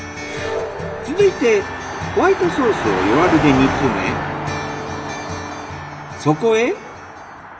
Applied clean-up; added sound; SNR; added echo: none; Car passing by; 6 dB; reverberation time 1.3 s.